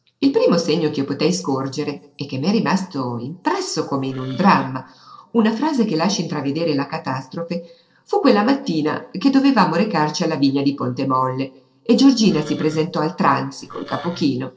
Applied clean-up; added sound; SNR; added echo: neural separator model SepFormer DNS4.